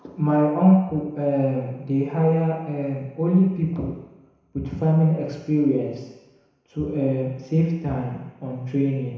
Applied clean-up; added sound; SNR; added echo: none; none; none; reverberation time 1.0 s.